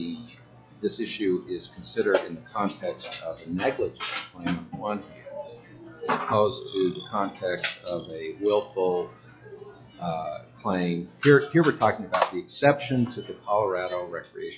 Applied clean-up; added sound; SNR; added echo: classical method log-MMSE.